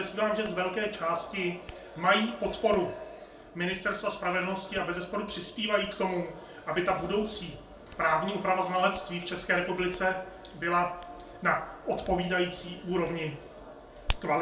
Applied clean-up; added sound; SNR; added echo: none; Hands; 16 dB; reverberation time 0.3 s.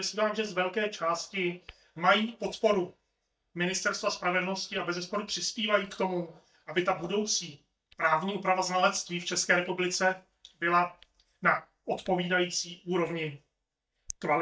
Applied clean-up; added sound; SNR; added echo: neural mask model DeepFilterNet 3.